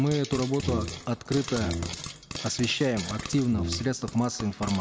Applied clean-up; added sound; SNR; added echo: none; Frying (food) + Brass instrument; 7 dB; none.